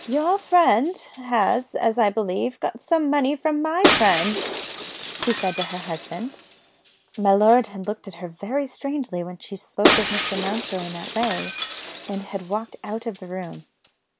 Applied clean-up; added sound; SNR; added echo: none; Shatter; 5 dB; none.